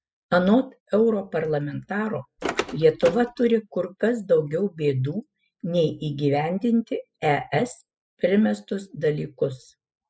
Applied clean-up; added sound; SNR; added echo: classical method spectral subtraction.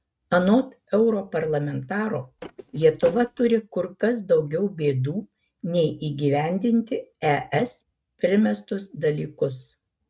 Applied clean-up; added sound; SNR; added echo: neural mask model RNNoise.